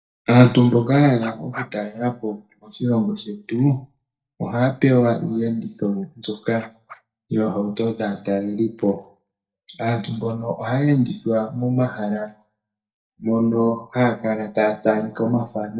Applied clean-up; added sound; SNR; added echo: neural mask model DeepFilterNet 3.